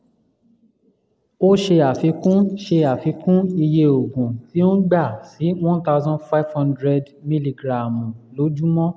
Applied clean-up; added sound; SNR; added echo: neural mask model Resemble Enhance denoiser.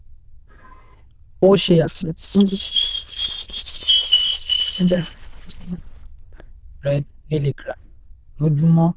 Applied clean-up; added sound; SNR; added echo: neural diffusion model UNIVERSE++.